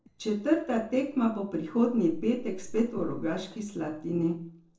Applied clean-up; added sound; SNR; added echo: neural separator model SepFormer DNS4.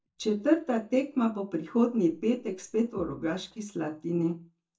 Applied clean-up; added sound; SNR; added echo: neural mask model DeepFilterNet 3.